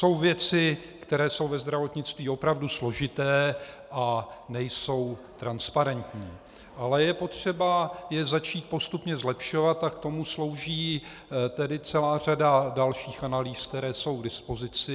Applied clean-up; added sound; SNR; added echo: none; none; none; none.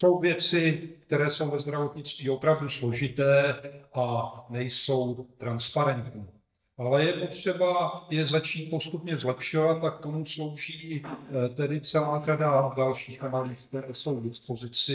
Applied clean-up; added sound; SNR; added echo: neural mask model DeepFilterNet 3.